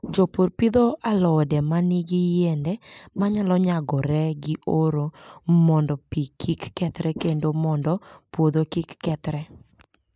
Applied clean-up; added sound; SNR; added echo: neural mask model Resemble Enhance denoiser.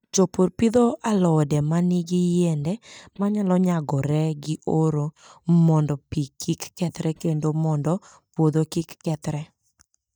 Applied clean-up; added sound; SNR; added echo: neural mask model DeepFilterNet 3.